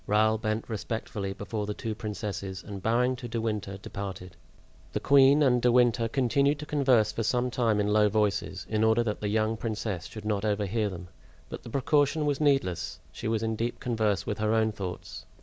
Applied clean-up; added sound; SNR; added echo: none; none; none; none.